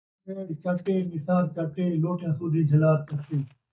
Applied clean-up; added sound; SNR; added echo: neural mask model DeepFilterNet 3.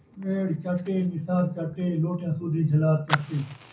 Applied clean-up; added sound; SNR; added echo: none; Fire; 13 dB; reverberation time 0.4 s.